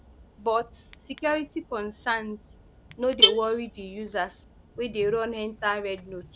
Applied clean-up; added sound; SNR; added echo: none; Alarm / Car; 2 dB; none.